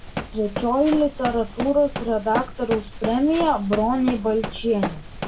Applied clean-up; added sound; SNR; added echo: none; Run; 9 dB; reverberation time 0.2 s.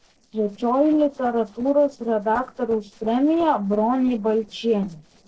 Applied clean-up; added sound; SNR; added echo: neural separator model SepFormer DNS4.